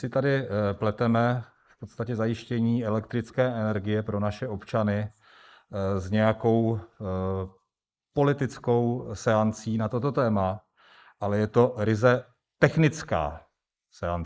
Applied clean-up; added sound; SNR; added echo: neural mask model Resemble Enhance denoiser.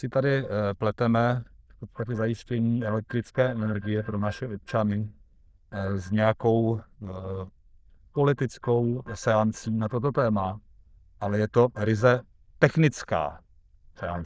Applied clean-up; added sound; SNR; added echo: neural diffusion model UNIVERSE++.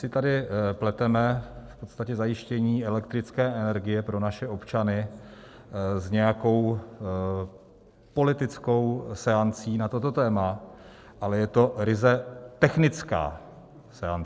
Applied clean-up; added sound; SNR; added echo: none; none; none; none.